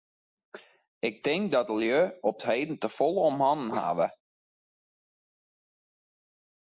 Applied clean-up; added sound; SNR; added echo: neural mask model Resemble Enhance denoiser.